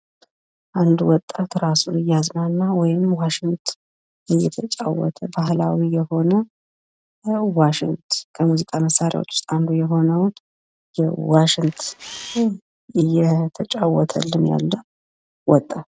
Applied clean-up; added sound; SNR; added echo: neural mask model RNNoise.